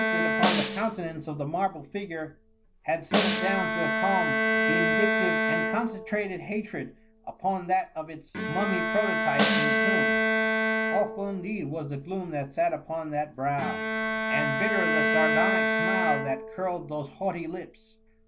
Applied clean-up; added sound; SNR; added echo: none; Bowed string instrument + Snare drum; -3 dB; none.